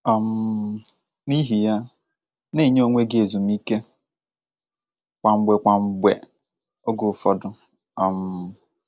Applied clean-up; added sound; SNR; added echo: none; none; none; none.